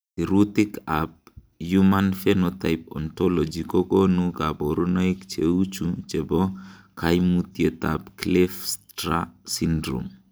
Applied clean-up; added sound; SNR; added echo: none; none; none; none.